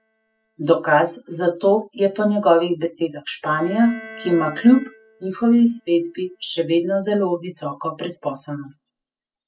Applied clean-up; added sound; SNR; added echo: classical method spectral subtraction.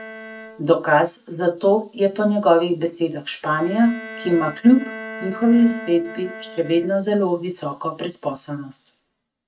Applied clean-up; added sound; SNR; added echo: neural mask model RNNoise.